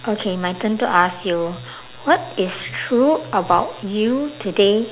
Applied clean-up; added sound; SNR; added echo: none; none; none; none.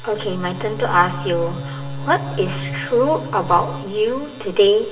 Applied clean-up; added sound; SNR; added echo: none; Bowed string instrument; 11 dB; reverberation time 2.8 s.